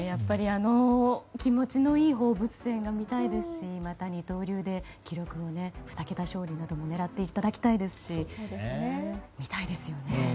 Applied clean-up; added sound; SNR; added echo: none; none; none; none.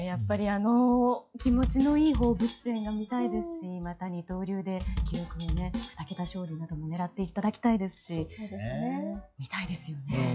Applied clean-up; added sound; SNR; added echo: classical method log-MMSE.